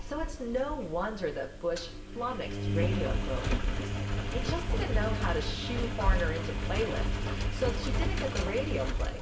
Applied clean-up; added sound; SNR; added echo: none; Engine; -4 dB; reverberation time 1.0 s.